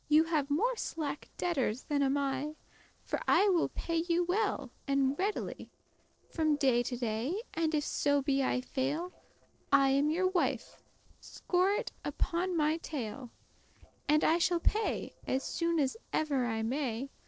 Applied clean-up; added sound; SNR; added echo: neural separator model SepFormer DNS4.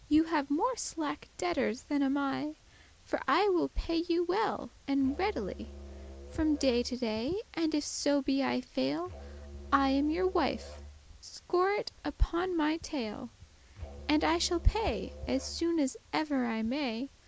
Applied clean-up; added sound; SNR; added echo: none; Musical instrument; 16 dB; none.